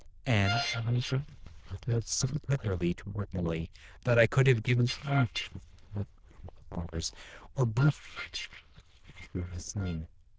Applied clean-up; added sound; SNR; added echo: neural diffusion model UNIVERSE++.